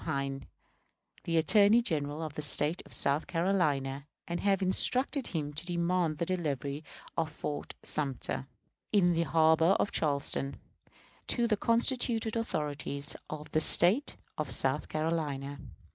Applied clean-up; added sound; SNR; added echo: none; none; none; none.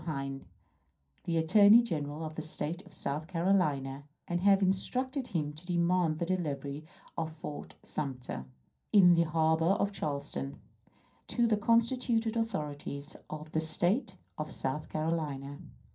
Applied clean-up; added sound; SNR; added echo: none; none; none; reverberation time 0.3 s.